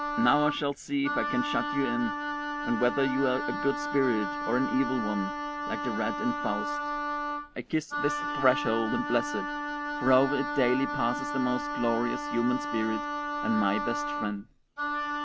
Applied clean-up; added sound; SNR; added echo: none; Wind instrument, woodwind instrument; 3 dB; none.